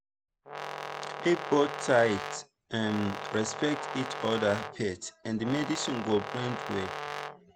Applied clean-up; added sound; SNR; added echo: none; Brass instrument; 7 dB; none.